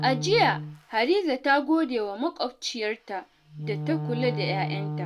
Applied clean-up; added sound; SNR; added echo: none; Wind instrument, woodwind instrument; 8 dB; none.